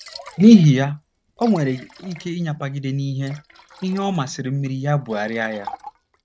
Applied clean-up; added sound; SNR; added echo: neural mask model RNNoise.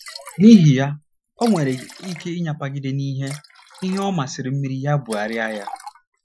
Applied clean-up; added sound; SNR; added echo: classical method Wiener filter.